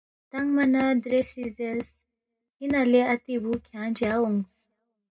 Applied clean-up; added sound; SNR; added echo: none; none; none; reverberation time 0.2 s.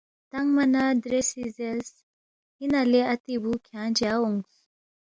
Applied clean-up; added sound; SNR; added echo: none; none; none; none.